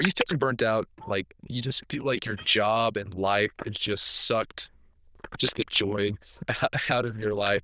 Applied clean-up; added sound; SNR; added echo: neural diffusion model UNIVERSE++.